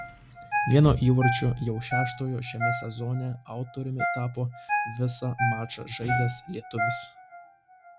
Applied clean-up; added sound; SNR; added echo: none; Ringtone; 4 dB; none.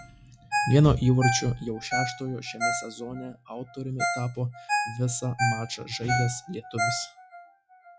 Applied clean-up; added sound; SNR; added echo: classical method log-MMSE.